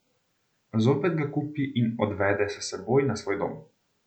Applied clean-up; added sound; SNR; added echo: none; none; none; none.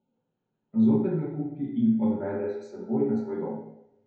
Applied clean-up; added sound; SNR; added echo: none; none; none; reverberation time 0.9 s.